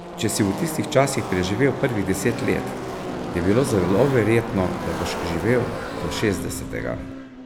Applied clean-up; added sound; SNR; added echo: none; Car passing by / Race car, auto racing; 7 dB; none.